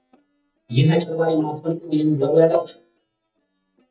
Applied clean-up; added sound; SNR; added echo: neural mask model DeepFilterNet 3.